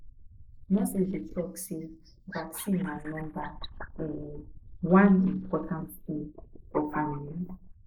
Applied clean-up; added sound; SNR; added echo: neural mask model Resemble Enhance denoiser.